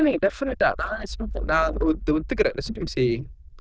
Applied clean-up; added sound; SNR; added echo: neural diffusion model UNIVERSE++.